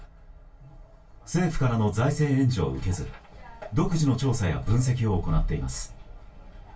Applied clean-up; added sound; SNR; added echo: none; none; none; reverberation time 0.2 s.